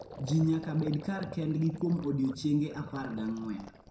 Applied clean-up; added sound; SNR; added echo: none; Gurgling; 17 dB; reverberation time 0.5 s.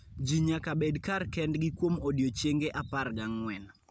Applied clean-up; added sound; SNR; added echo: none; none; none; none.